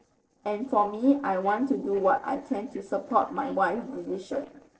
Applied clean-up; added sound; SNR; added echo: neural separator model SepFormer DNS4.